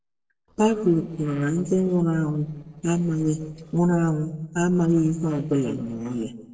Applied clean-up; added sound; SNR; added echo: neural separator model SepFormer DNS4.